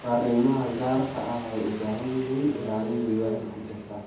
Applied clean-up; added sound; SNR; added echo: none; Engine starting; 11 dB; reverberation time 0.6 s.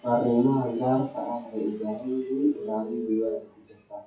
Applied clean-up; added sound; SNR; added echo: classical method WPE with log-MMSE.